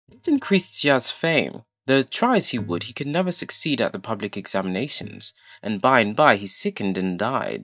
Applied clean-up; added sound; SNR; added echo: neural mask model DeepFilterNet 3.